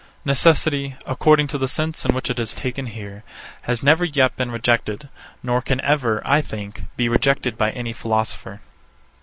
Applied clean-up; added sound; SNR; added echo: none; Fireworks; 13 dB; none.